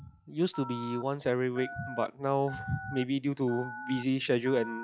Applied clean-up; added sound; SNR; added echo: classical method log-MMSE.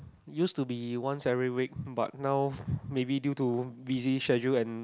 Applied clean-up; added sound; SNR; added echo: none; none; none; none.